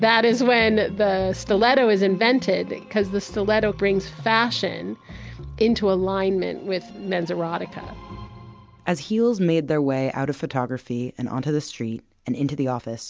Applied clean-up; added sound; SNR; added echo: none; none; none; none.